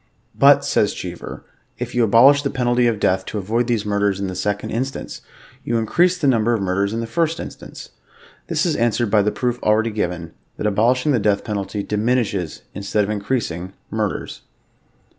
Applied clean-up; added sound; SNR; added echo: none; none; none; none.